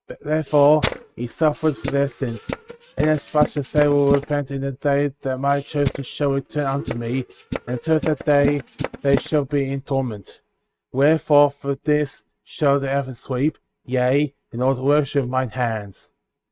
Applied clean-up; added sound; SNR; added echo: neural mask model RNNoise.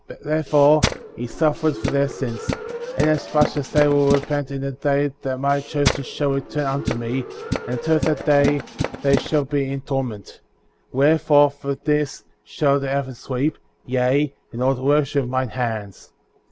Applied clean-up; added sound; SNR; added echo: none; Tools; 6 dB; none.